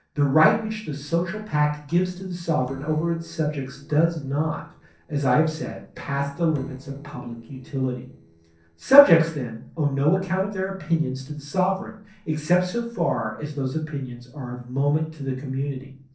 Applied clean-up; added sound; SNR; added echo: neural separator model SepFormer DNS4.